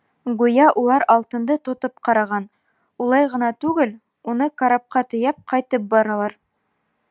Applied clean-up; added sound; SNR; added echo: none; none; none; none.